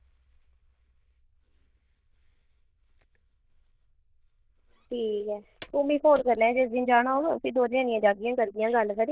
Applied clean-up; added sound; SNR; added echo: neural diffusion model UNIVERSE++.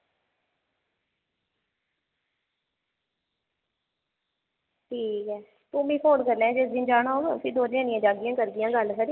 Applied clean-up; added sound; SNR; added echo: none; none; none; none.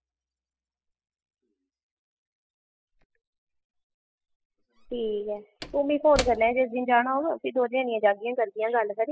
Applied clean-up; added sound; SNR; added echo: classical method spectral subtraction.